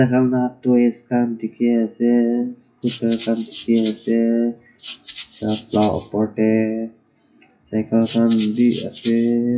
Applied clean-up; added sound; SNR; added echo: classical method WPE with log-MMSE.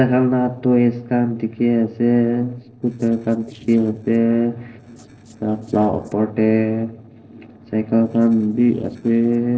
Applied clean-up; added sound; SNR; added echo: neural separator model SepFormer DNS4.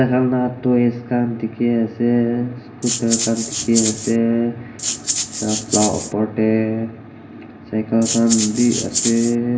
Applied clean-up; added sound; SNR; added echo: none; Rattle (instrument); 4 dB; reverberation time 0.9 s.